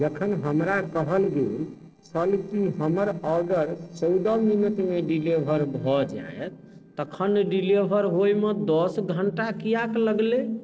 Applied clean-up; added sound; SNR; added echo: neural separator model SepFormer DNS4.